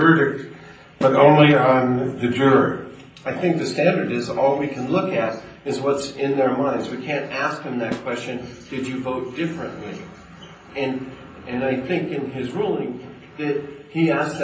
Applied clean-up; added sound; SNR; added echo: none; Snare drum; 16 dB; reverberation time 0.6 s.